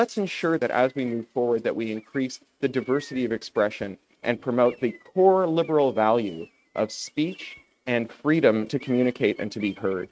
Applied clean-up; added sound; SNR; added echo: neural mask model RNNoise.